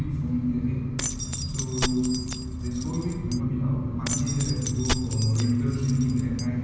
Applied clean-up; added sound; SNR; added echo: none; Keys jangling; 8 dB; reverberation time 0.9 s.